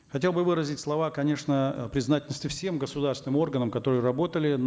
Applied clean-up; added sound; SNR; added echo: none; none; none; none.